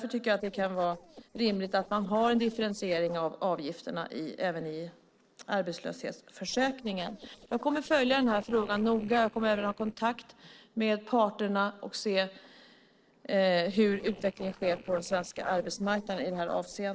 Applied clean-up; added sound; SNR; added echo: neural separator model SepFormer DNS4.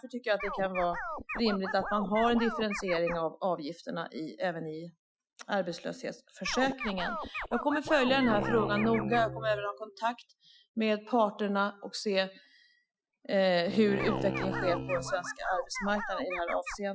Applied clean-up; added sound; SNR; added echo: classical method Wiener filter.